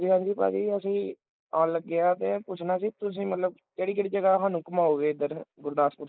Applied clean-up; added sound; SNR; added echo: neural mask model Resemble Enhance denoiser.